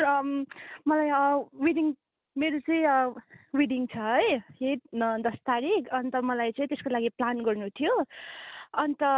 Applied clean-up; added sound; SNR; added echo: none; none; none; none.